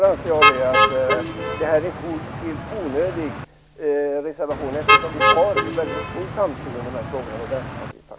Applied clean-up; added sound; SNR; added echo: none; Motor vehicle (road); -2 dB; none.